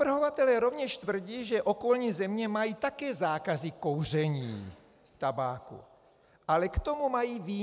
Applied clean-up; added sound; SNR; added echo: none; none; none; none.